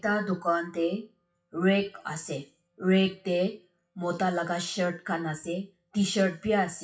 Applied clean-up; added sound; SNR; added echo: classical method WPE with log-MMSE.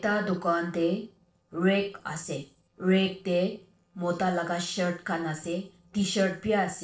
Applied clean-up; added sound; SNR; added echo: neural separator model SepFormer DNS4.